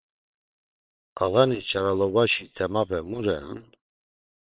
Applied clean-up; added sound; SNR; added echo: neural separator model SepFormer WHAM!.